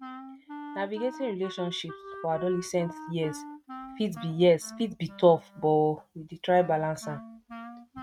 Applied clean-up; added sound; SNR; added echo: neural mask model RNNoise.